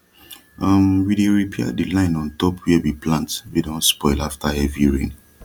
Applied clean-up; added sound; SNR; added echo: none; none; none; none.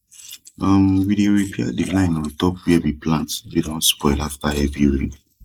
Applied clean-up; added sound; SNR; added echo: neural mask model Resemble Enhance denoiser.